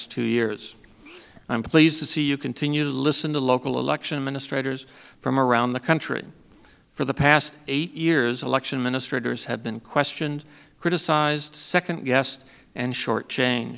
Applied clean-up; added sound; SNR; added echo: none; none; none; none.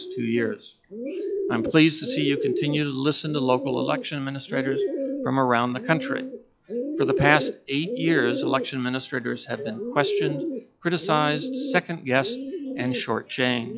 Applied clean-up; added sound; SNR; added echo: classical method log-MMSE.